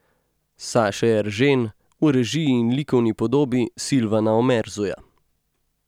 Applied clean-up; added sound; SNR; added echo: none; none; none; none.